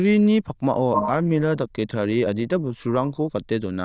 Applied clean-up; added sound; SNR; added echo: neural diffusion model UNIVERSE++.